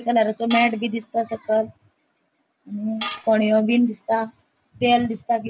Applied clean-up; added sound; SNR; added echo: none; Tools; 10 dB; none.